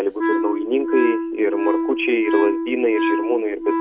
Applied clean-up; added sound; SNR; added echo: none; Wind instrument, woodwind instrument; 1 dB; none.